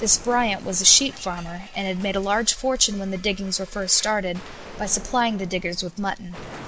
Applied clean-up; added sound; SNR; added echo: none; Explosion; 19 dB; none.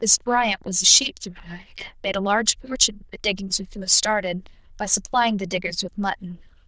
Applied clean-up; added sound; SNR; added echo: neural diffusion model UNIVERSE++.